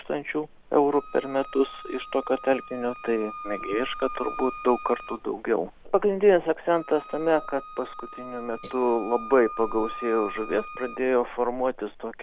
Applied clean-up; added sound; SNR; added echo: none; Wind instrument, woodwind instrument; 15 dB; none.